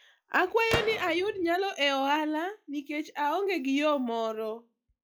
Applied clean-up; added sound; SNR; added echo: classical method log-MMSE.